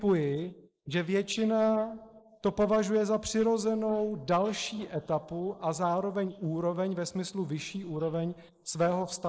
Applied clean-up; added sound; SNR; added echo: neural mask model Resemble Enhance denoiser.